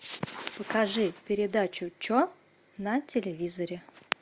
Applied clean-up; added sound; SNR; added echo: none; none; none; none.